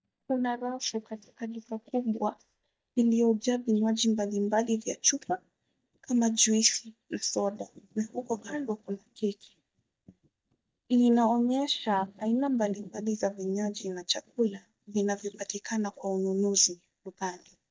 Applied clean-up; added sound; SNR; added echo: neural mask model DeepFilterNet 3.